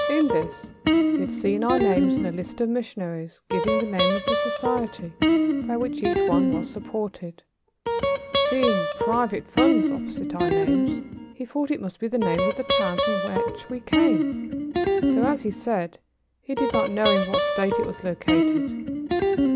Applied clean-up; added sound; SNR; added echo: none; Guitar; -4 dB; none.